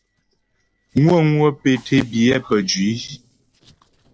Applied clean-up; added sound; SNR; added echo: neural separator model SepFormer DNS4.